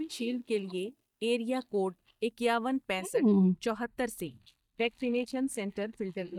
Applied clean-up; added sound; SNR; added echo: neural mask model DeepFilterNet 3.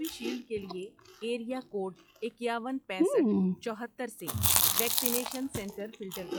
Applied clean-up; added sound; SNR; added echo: classical method log-MMSE.